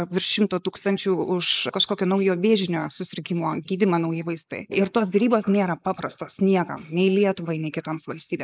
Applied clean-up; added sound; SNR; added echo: neural mask model Resemble Enhance denoiser.